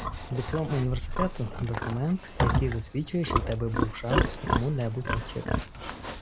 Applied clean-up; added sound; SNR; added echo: none; Livestock, farm animals, working animals; -1 dB; none.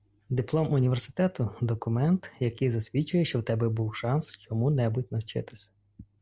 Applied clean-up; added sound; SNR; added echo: none; none; none; none.